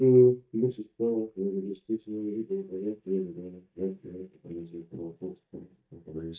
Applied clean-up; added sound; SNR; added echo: neural mask model DeepFilterNet 3.